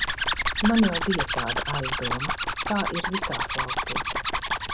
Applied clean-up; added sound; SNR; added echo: none; Zipper (clothing); -2 dB; none.